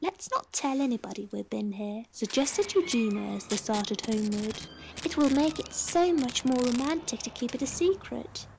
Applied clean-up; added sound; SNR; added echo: none; Packing tape, duct tape + Door; 14 dB; none.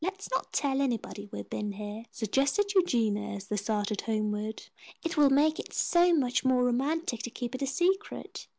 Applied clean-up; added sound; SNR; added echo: none; none; none; none.